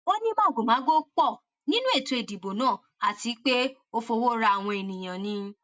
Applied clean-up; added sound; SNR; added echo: none; none; none; none.